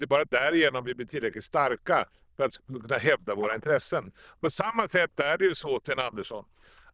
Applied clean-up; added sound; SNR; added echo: neural diffusion model UNIVERSE++.